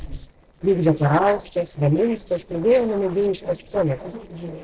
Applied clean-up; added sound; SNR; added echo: neural separator model SepFormer DNS4.